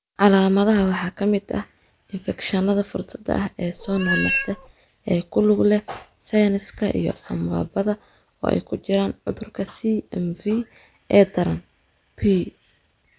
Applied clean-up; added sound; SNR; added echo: none; Meow; 4 dB; none.